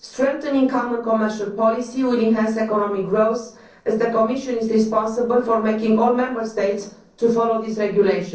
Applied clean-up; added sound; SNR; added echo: neural separator model SepFormer DNS4.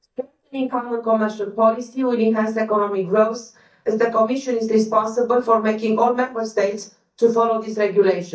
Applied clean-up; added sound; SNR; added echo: neural mask model DeepFilterNet 3.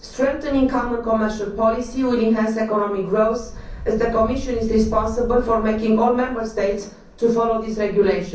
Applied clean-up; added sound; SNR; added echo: none; Wind; 14 dB; reverberation time 0.6 s.